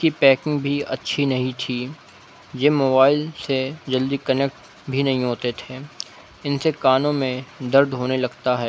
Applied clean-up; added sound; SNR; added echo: none; none; none; none.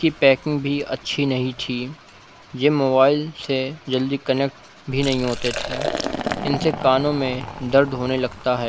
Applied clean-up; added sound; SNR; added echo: none; Liquid; 11 dB; none.